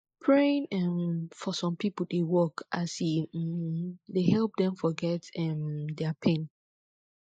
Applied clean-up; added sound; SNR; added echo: neural mask model Resemble Enhance denoiser.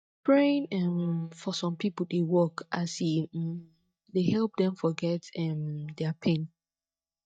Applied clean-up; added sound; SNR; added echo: neural mask model DeepFilterNet 3.